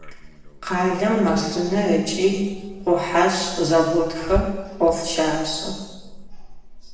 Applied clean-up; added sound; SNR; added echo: none; Engine / Car; 12 dB; reverberation time 1.2 s.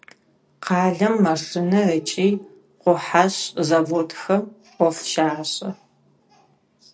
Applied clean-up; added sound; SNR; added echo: none; none; none; none.